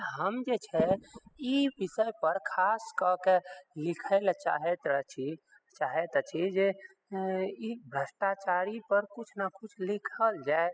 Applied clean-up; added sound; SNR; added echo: classical method spectral subtraction.